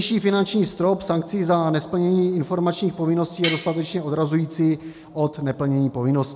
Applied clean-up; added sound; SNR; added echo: none; Cutlery, silverware; 3 dB; none.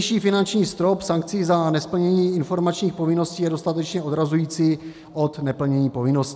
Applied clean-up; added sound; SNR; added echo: none; none; none; none.